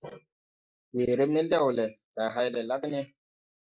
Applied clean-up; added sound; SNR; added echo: neural mask model Resemble Enhance denoiser.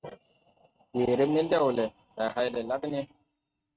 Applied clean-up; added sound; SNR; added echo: neural mask model RNNoise.